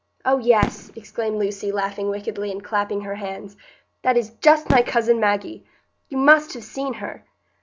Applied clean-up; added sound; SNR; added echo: none; Fireworks; 12 dB; none.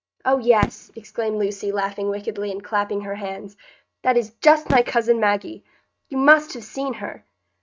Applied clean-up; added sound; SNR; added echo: neural mask model RNNoise.